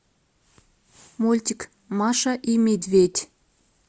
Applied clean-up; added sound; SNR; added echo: none; none; none; none.